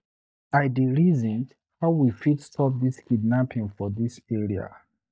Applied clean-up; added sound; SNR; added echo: neural mask model DeepFilterNet 3.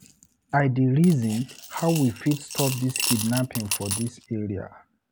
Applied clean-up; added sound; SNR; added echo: none; Coin (dropping) / Glass; 8 dB; none.